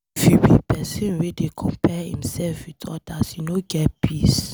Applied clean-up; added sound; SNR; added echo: none; none; none; none.